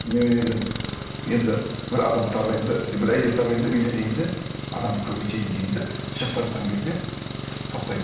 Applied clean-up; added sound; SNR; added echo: none; Engine; 7 dB; reverberation time 0.9 s.